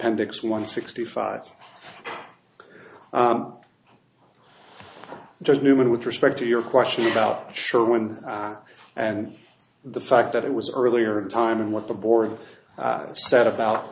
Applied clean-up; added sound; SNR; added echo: none; none; none; none.